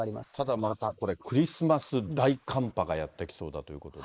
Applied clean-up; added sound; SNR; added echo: neural mask model Resemble Enhance denoiser.